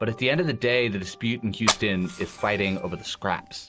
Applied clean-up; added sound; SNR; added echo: none; Fire; 6 dB; none.